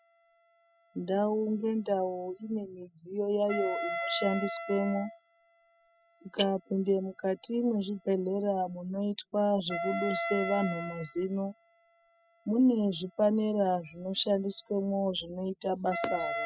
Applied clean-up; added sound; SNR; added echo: classical method spectral subtraction.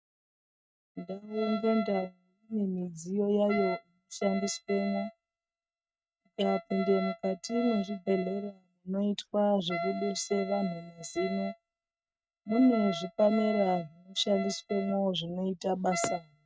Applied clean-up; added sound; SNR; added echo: neural mask model RNNoise.